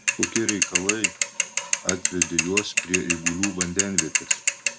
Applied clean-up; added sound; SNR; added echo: none; Mechanisms / Bicycle; -5 dB; none.